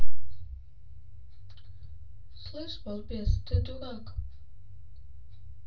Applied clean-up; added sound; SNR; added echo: none; none; none; reverberation time 0.2 s.